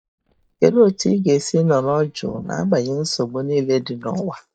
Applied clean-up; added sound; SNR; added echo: neural mask model DeepFilterNet 3.